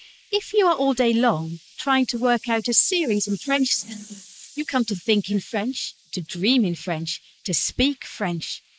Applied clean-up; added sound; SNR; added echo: neural mask model Resemble Enhance denoiser.